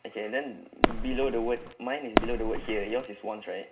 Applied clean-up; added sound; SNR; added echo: none; Fireworks; -4 dB; reverberation time 0.2 s.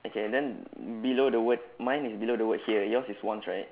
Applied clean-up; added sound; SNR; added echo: none; none; none; none.